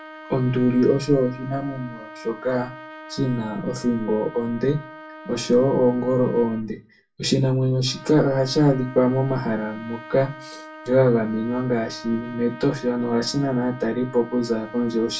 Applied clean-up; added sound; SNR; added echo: none; Trumpet; 18 dB; reverberation time 0.2 s.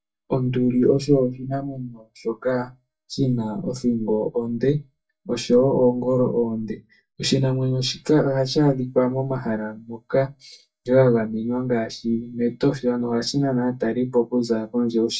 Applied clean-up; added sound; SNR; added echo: neural mask model DeepFilterNet 3.